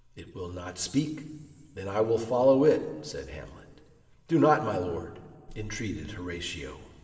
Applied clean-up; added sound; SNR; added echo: none; none; none; reverberation time 2.7 s.